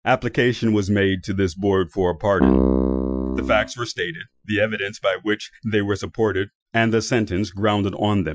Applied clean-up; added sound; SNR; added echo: classical method Wiener filter.